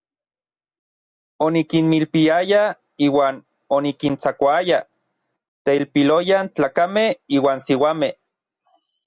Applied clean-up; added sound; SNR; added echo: none; none; none; none.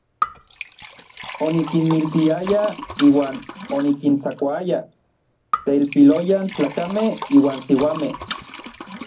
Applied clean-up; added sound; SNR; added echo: none; Liquid; 13 dB; reverberation time 0.4 s.